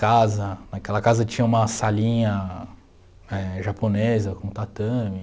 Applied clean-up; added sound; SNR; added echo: none; none; none; none.